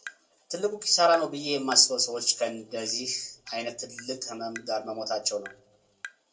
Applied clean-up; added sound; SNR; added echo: none; Tap; 20 dB; reverberation time 0.2 s.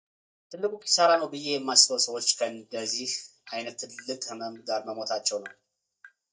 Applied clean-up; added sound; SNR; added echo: neural mask model DeepFilterNet 3.